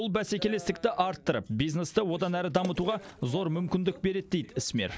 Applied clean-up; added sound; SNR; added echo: none; Water / Splash, splatter; 19 dB; none.